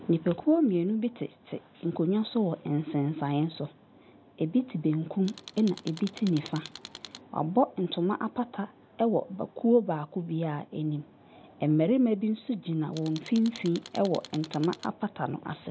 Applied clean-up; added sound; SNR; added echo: none; Tools; 17 dB; none.